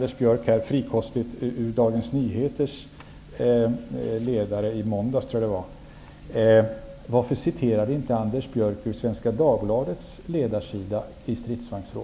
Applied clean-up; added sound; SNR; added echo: none; none; none; none.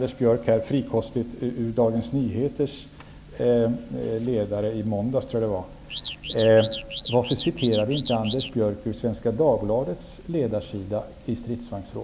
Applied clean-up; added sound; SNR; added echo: none; Alarm / Car; 11 dB; none.